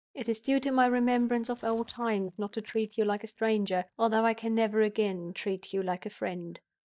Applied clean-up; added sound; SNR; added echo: neural mask model DeepFilterNet 3.